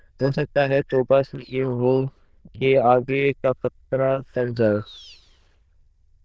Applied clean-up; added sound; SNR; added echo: neural diffusion model UNIVERSE++.